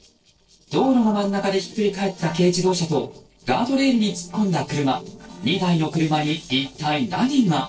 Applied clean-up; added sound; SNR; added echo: neural separator model SepFormer DNS4.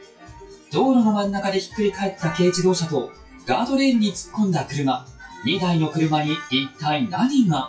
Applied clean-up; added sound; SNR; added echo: classical method WPE with log-MMSE.